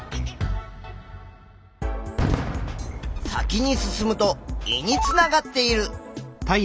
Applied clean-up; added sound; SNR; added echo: none; Fireworks; 8 dB; none.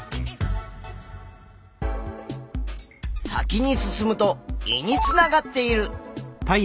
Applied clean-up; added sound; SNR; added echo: none; none; none; none.